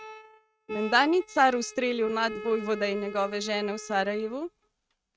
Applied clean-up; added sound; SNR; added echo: neural mask model RNNoise.